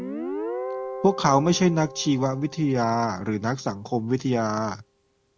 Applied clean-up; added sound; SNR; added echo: none; Guitar; 12 dB; none.